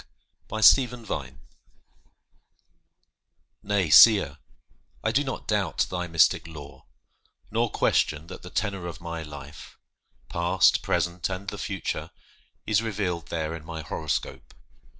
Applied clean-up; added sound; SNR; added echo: none; none; none; none.